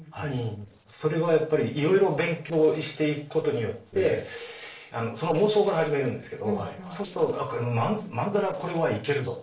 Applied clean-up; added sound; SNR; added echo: neural separator model SepFormer DNS4.